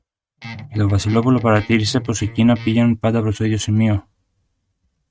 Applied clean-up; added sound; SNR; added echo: neural mask model RNNoise.